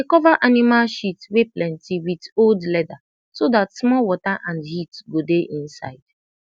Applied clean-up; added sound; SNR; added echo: none; none; none; none.